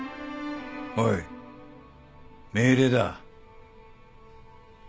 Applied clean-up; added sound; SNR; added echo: none; none; none; none.